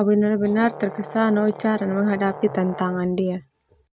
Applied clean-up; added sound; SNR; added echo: none; Brass instrument; 16 dB; none.